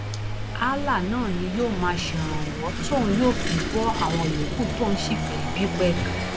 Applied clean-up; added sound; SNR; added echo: none; Engine / Vehicle; 1 dB; none.